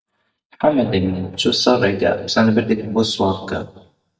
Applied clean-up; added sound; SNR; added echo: neural mask model DeepFilterNet 3.